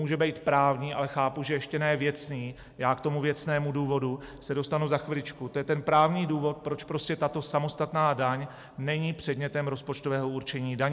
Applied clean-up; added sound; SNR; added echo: none; none; none; none.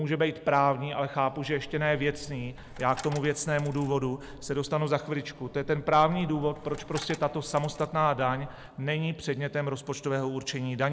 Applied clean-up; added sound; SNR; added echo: none; Coin (dropping); 17 dB; none.